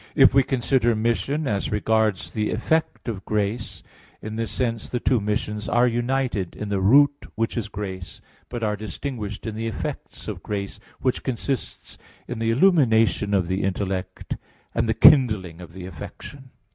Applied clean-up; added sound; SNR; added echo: none; none; none; none.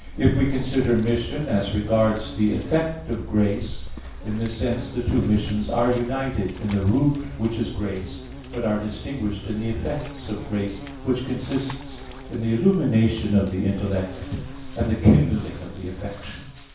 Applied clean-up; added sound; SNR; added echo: none; Insect; 11 dB; reverberation time 0.7 s.